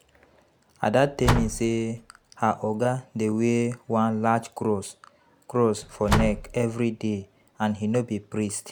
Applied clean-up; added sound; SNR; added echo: none; Slam; 5 dB; none.